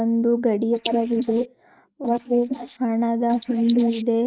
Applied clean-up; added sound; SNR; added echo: neural mask model Resemble Enhance denoiser.